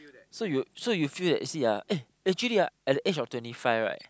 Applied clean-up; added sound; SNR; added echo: none; none; none; none.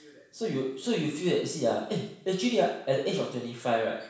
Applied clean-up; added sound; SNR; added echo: none; none; none; reverberation time 0.7 s.